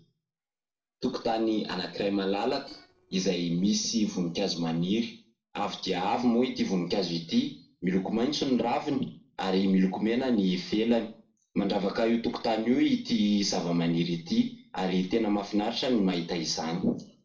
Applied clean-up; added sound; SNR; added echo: neural separator model SepFormer DNS4.